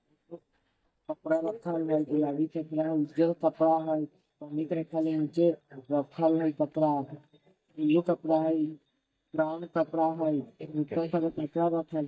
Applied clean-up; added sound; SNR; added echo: neural mask model DeepFilterNet 3.